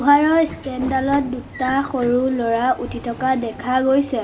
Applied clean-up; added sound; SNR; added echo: none; Sliding door / Train; 16 dB; reverberation time 2.1 s.